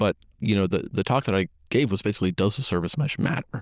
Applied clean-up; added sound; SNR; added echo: neural diffusion model UNIVERSE++.